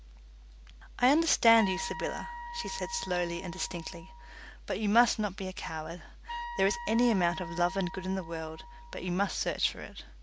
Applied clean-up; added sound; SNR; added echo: none; Wind instrument, woodwind instrument; 12 dB; none.